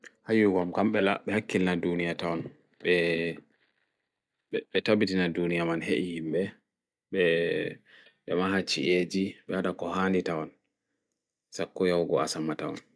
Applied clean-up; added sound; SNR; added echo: neural mask model DeepFilterNet 3.